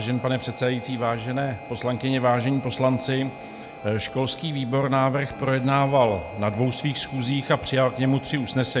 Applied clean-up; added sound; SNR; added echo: none; Harmonica; 17 dB; none.